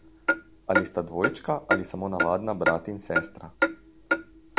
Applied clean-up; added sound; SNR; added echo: none; Clock; -2 dB; none.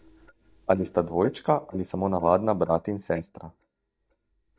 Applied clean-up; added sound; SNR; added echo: neural mask model DeepFilterNet 3.